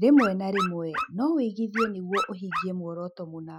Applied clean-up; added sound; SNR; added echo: classical method Wiener filter.